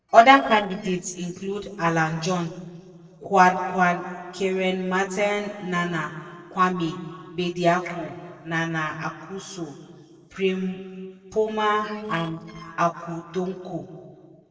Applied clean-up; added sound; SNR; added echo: neural separator model SepFormer DNS4.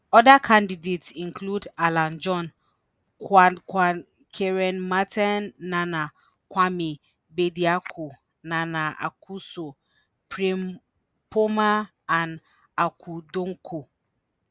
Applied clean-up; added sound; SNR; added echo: none; none; none; none.